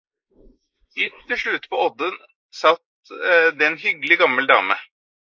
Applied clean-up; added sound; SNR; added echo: neural mask model Resemble Enhance denoiser.